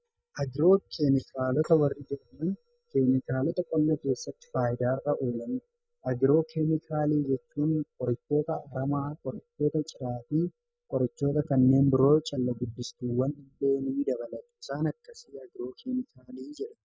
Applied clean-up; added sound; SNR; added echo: neural mask model DeepFilterNet 3.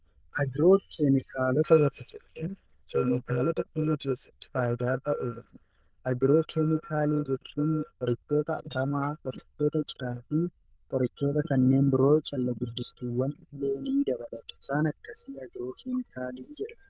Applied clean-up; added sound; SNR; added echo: neural diffusion model UNIVERSE++.